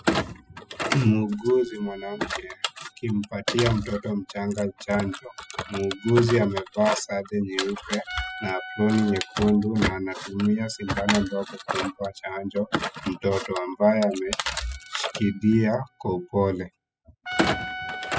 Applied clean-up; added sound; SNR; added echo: classical method spectral subtraction.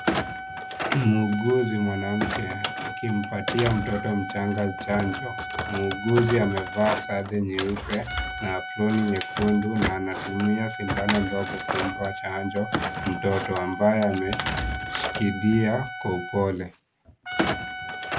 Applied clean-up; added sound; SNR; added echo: none; Thump, thud + Trumpet; 4 dB; none.